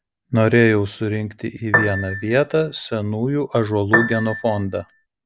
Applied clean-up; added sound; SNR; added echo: none; Piano; 4 dB; none.